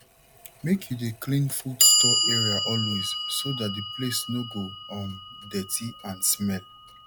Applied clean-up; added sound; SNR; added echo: none; Clock; -2 dB; none.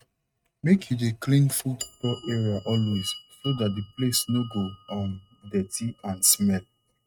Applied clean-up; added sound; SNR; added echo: neural mask model RNNoise.